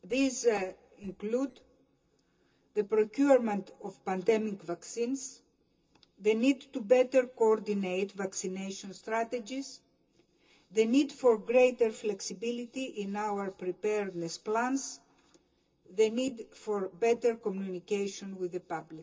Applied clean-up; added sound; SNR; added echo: neural separator model SepFormer DNS4.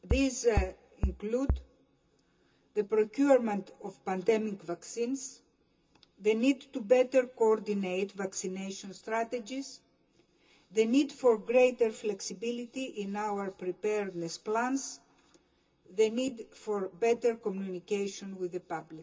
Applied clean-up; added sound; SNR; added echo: none; Bass drum; 2 dB; reverberation time 0.2 s.